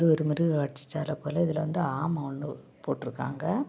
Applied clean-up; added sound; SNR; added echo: none; none; none; none.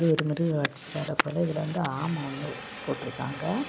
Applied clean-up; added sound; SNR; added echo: none; Fire; 6 dB; none.